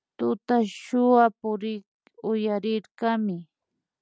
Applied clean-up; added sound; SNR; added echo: none; none; none; none.